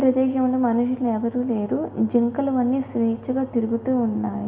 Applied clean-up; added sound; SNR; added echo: none; none; none; reverberation time 1.8 s.